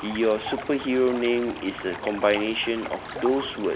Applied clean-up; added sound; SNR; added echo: none; Stream; 11 dB; none.